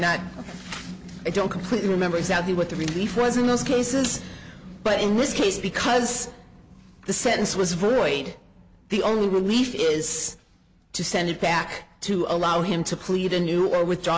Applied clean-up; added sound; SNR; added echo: none; none; none; none.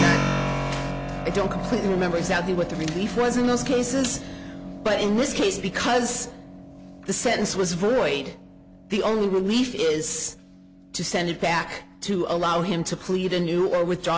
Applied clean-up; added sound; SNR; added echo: none; Keyboard (musical); 8 dB; none.